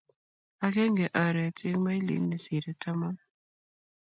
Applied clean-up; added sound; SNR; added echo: none; none; none; none.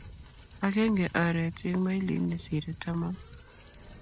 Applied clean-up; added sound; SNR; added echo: none; Rain; 17 dB; none.